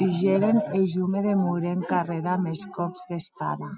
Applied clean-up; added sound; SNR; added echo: none; none; none; none.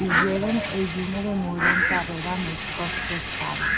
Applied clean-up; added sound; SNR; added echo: none; Fowl + Rattle; -1 dB; none.